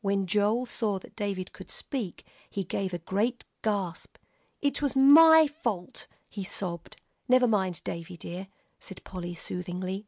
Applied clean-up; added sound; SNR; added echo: none; none; none; none.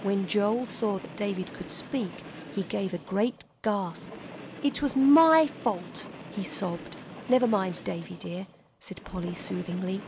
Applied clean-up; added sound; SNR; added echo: none; Train; 15 dB; none.